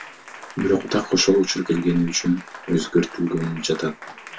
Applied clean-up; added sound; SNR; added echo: none; Applause; 17 dB; reverberation time 0.1 s.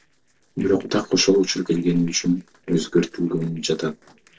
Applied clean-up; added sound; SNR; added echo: neural separator model SepFormer DNS4.